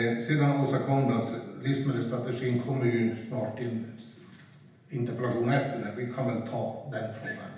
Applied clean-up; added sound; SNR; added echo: none; none; none; reverberation time 0.9 s.